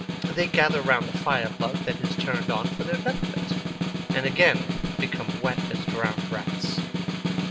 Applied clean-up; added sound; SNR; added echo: none; Snare drum; 0 dB; reverberation time 0.3 s.